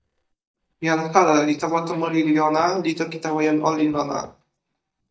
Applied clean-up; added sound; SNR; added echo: neural mask model DeepFilterNet 3.